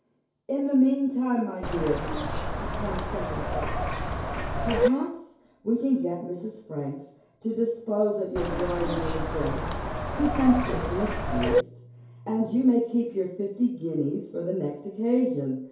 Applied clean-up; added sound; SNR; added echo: none; Bird; 0 dB; reverberation time 2.4 s.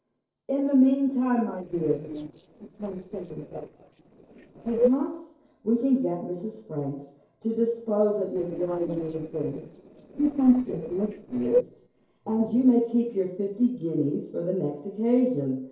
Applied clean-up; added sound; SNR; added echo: neural separator model SepFormer DNS4.